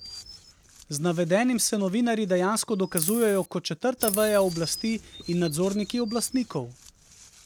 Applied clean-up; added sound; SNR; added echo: none; Chirp, tweet; 13 dB; none.